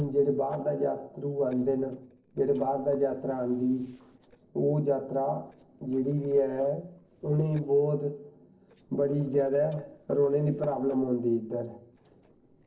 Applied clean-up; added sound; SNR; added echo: neural separator model SepFormer DNS4.